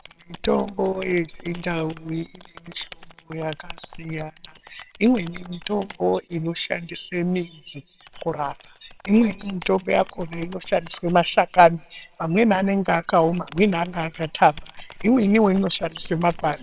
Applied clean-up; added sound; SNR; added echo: neural separator model SepFormer WHAMR!.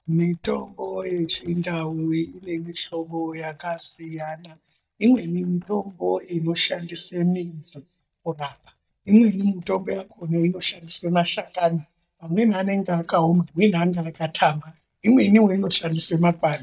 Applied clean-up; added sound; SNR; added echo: neural mask model DeepFilterNet 3.